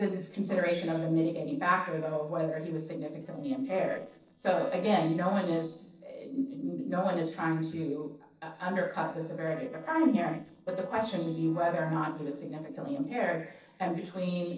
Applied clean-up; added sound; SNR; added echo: neural separator model SepFormer DNS4.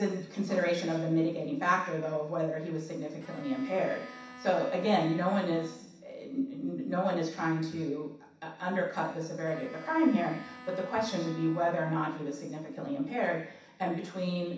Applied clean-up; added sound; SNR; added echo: none; Bowed string instrument; 18 dB; reverberation time 0.7 s.